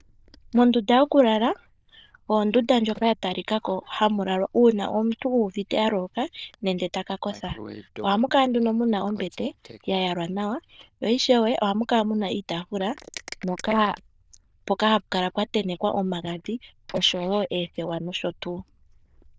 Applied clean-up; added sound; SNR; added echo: neural diffusion model UNIVERSE++.